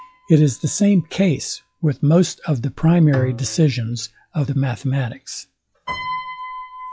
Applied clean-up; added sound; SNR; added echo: classical method log-MMSE.